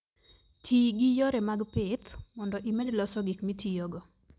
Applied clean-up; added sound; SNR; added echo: none; none; none; none.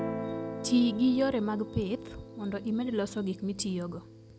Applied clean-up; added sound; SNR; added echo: none; Guitar; 9 dB; none.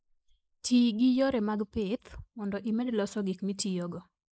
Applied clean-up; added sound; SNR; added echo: neural mask model Resemble Enhance denoiser.